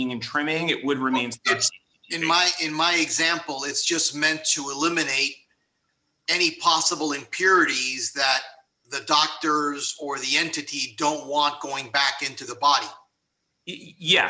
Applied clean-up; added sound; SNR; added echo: none; none; none; none.